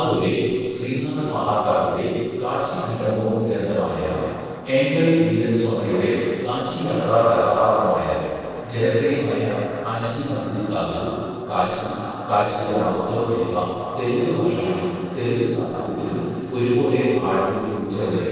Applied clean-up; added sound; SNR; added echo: neural separator model SepFormer DNS4.